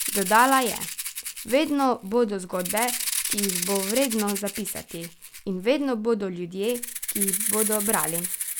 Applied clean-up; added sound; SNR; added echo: none; Rattle (instrument); 5 dB; none.